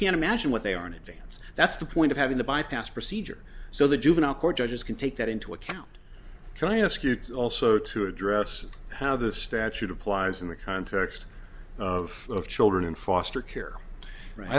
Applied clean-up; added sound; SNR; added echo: none; none; none; none.